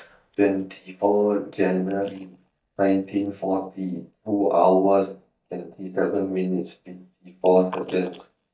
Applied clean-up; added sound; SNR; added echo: neural mask model DeepFilterNet 3.